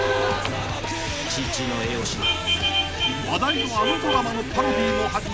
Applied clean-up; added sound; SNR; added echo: none; Vehicle horn, car horn, honking; 2 dB; none.